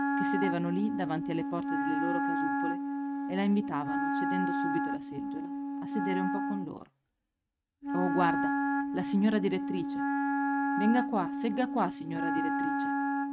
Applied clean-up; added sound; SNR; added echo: neural mask model RNNoise.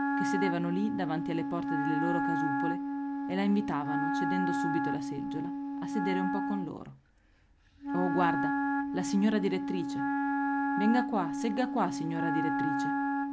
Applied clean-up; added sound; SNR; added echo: none; Wind instrument, woodwind instrument; -2 dB; none.